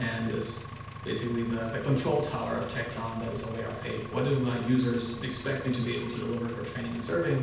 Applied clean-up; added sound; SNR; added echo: none; Engine; 11 dB; reverberation time 0.8 s.